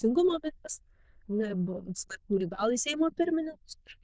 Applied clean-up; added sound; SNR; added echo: neural diffusion model UNIVERSE++.